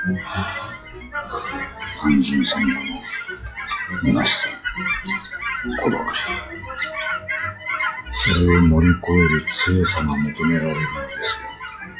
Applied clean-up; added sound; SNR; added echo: classical method log-MMSE.